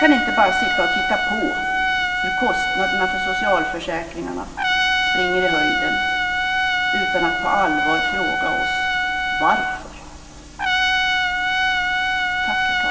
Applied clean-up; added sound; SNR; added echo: none; Trumpet; -4 dB; reverberation time 2.2 s.